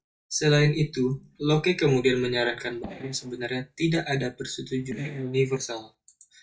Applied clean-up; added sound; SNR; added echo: neural mask model DeepFilterNet 3.